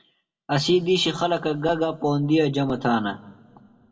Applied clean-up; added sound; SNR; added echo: none; none; none; reverberation time 0.9 s.